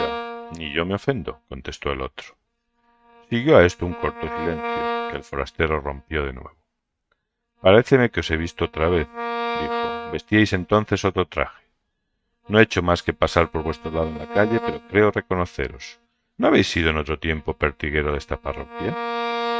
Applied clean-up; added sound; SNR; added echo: neural mask model RNNoise.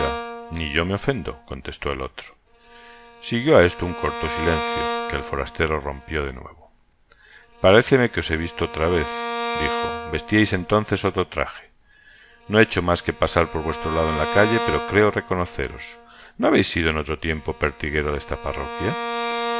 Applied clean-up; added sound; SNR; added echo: none; Bowed string instrument; 9 dB; none.